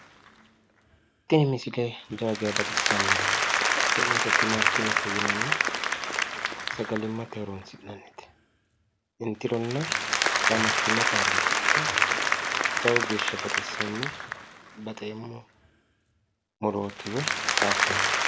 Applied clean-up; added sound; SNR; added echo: none; Applause; -5 dB; none.